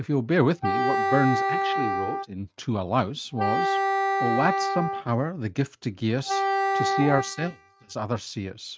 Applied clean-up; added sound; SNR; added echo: neural mask model RNNoise.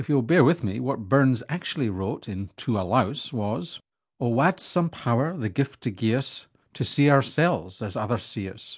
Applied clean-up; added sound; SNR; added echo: none; none; none; none.